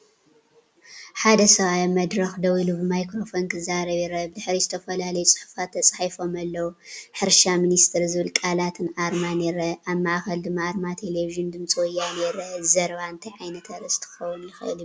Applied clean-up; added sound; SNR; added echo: none; none; none; none.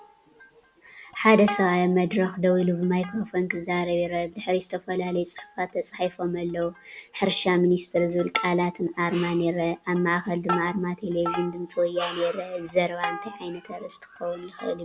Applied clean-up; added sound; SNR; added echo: none; Plucked string instrument; 16 dB; none.